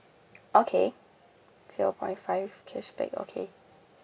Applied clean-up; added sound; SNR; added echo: none; none; none; none.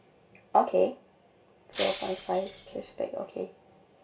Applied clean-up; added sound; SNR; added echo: none; Shatter; 4 dB; reverberation time 0.3 s.